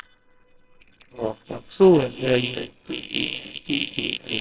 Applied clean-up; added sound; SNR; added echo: neural separator model SepFormer WHAMR!.